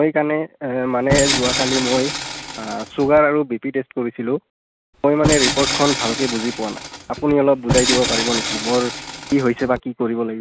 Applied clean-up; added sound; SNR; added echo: none; Tools; 3 dB; none.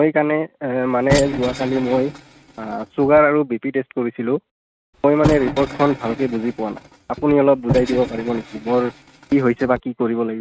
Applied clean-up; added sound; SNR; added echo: neural mask model RNNoise.